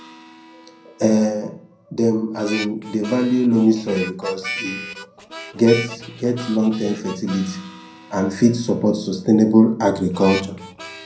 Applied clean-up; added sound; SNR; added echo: none; Harmonica; 15 dB; reverberation time 0.6 s.